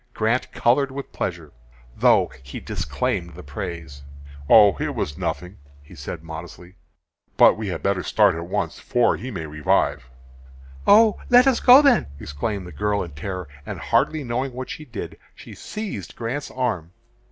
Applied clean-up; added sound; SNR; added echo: none; Engine; 17 dB; none.